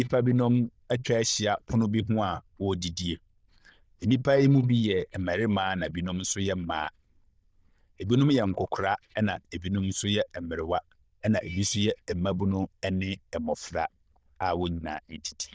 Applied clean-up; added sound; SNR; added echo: neural diffusion model UNIVERSE++.